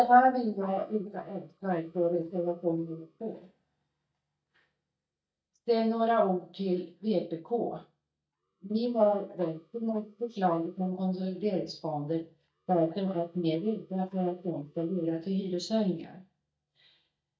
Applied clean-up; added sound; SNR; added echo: neural mask model DeepFilterNet 3.